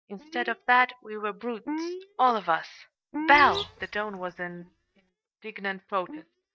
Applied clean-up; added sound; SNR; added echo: neural mask model DeepFilterNet 3.